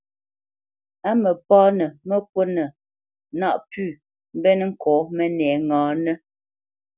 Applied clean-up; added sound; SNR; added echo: none; none; none; none.